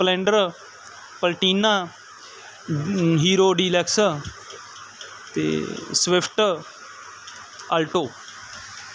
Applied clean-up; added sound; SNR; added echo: none; none; none; none.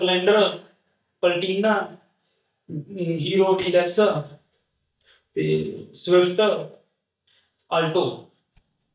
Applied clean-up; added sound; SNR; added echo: neural mask model DeepFilterNet 3.